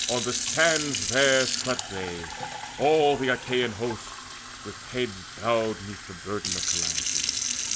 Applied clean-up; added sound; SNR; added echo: none; Fill (with liquid) / Sink (filling or washing); 4 dB; none.